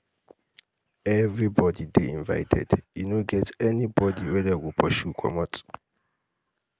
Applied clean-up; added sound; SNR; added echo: none; none; none; none.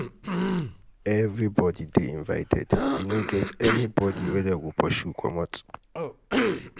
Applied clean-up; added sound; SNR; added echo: none; Cough; 4 dB; none.